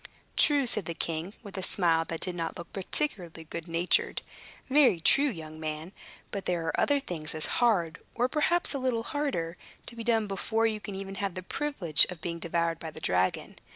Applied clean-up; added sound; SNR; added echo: none; none; none; none.